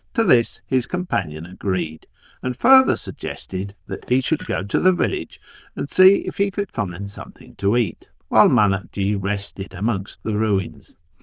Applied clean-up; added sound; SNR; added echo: neural diffusion model UNIVERSE++.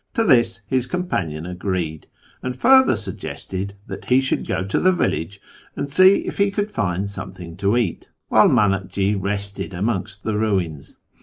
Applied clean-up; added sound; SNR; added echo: neural mask model Resemble Enhance denoiser.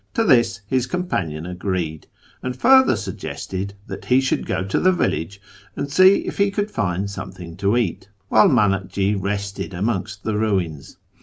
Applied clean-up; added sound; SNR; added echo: none; none; none; none.